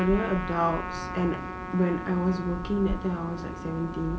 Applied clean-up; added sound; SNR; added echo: none; Trumpet; 10 dB; none.